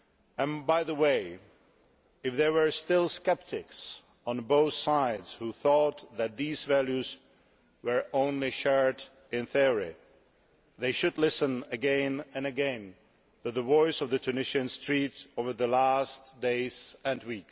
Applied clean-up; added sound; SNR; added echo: none; none; none; none.